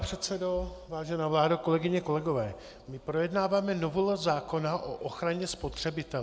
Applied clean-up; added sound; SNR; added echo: none; none; none; none.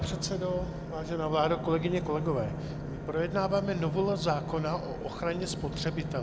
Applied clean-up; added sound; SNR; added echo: none; Engine / Boat, Water vehicle; 5 dB; none.